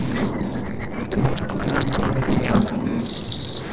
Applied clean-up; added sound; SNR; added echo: neural separator model SepFormer DNS4.